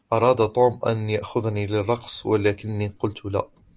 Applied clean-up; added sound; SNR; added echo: none; none; none; none.